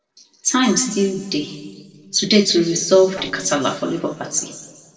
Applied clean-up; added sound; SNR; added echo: neural separator model SepFormer DNS4.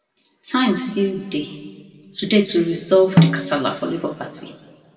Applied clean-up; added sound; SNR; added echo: none; Snare drum; 0 dB; reverberation time 1.6 s.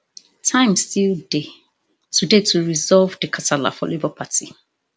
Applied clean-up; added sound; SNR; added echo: none; none; none; none.